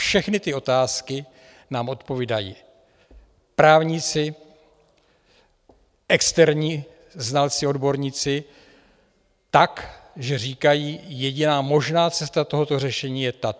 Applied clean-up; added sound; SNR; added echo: none; none; none; none.